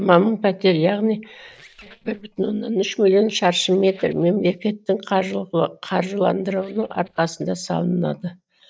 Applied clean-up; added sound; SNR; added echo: neural mask model DeepFilterNet 3.